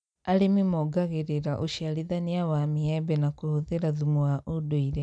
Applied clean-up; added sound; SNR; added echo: none; none; none; none.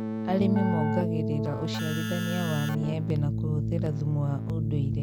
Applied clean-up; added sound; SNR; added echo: none; Keyboard (musical); -1 dB; none.